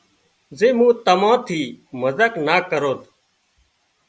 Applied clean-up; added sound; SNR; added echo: none; none; none; none.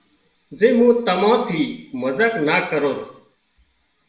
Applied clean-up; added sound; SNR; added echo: none; none; none; reverberation time 0.7 s.